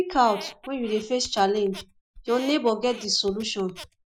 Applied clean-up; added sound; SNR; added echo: classical method Wiener filter.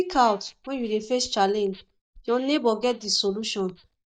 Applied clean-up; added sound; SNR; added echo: neural mask model DeepFilterNet 3.